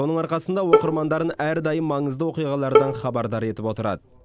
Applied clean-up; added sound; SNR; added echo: none; Bowed string instrument; 0 dB; none.